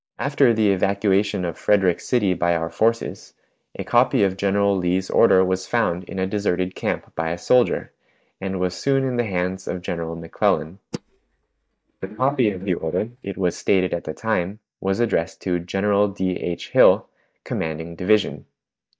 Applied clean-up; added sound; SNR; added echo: neural mask model DeepFilterNet 3.